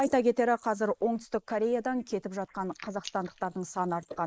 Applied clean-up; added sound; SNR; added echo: neural mask model Resemble Enhance denoiser.